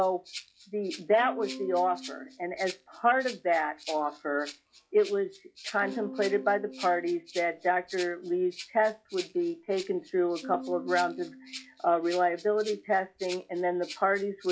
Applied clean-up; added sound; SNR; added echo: classical method log-MMSE.